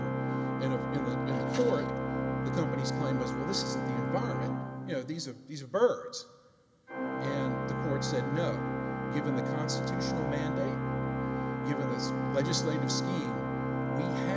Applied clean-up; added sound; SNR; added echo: none; Organ; -3 dB; none.